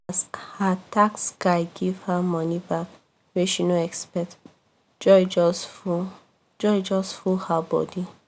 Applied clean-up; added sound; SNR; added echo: none; none; none; none.